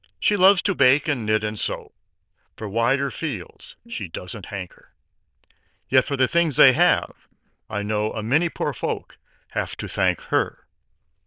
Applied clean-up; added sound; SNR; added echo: neural diffusion model UNIVERSE++.